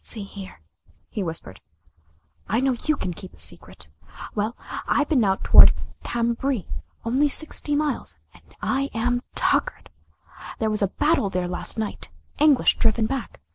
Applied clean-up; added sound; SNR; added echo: none; none; none; none.